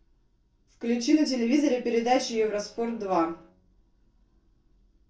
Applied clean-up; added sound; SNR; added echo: neural separator model SepFormer DNS4.